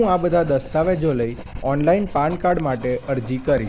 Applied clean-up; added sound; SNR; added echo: none; Writing; 14 dB; none.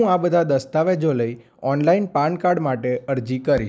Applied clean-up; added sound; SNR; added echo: none; none; none; none.